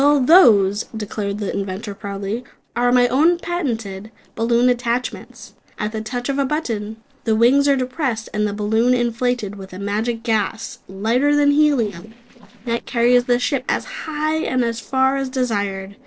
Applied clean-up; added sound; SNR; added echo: neural separator model SepFormer DNS4.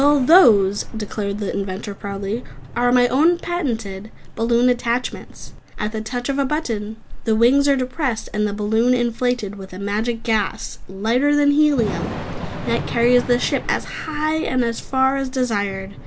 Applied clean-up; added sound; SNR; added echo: none; Thunder / Rain; 11 dB; none.